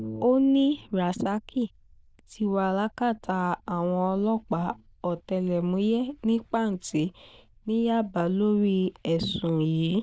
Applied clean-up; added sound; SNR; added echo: neural diffusion model UNIVERSE++.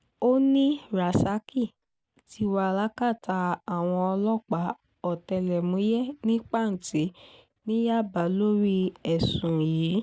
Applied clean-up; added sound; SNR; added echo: none; none; none; none.